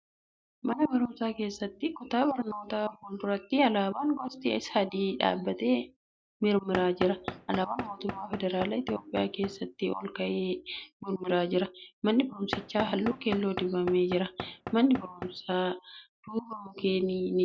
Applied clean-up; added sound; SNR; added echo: none; Knock / Wood; 11 dB; none.